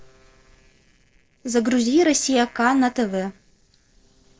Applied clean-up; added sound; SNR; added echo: neural separator model SepFormer DNS4.